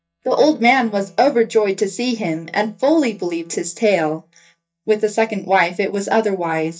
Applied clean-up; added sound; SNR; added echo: neural mask model DeepFilterNet 3.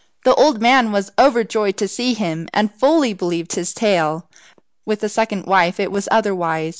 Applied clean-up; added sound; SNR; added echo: none; none; none; none.